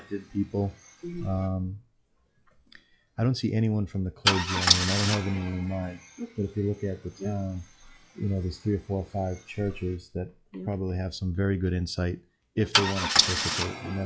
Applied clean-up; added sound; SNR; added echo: classical method log-MMSE.